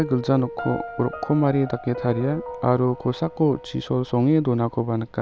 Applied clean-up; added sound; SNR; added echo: none; Piano; 14 dB; none.